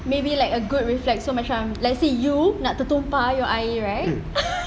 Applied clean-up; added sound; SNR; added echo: none; none; none; none.